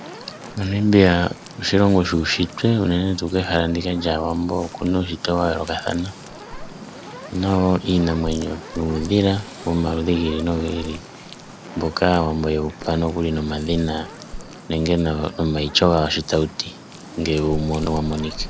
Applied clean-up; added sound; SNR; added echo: none; Fire + Chewing, mastication; 15 dB; none.